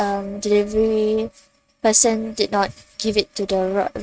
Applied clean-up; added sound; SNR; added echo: neural mask model RNNoise.